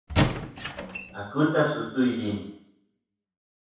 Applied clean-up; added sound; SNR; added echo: none; Squeak / Wood; -1 dB; reverberation time 0.7 s.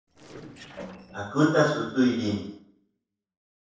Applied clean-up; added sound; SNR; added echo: neural separator model SepFormer DNS4.